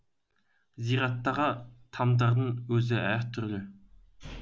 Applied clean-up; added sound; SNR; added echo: none; none; none; none.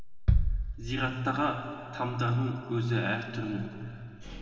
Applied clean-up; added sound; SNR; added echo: none; Bass drum; 1 dB; reverberation time 2.7 s.